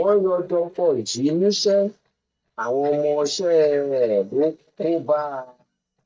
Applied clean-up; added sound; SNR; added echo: neural mask model DeepFilterNet 3.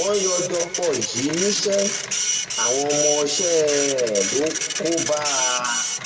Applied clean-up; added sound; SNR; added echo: none; Printer; 2 dB; reverberation time 1.8 s.